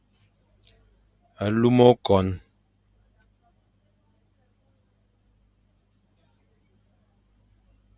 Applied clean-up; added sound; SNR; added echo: none; none; none; none.